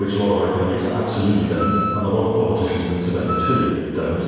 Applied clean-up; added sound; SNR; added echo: none; Wind instrument, woodwind instrument; 9 dB; reverberation time 1.9 s.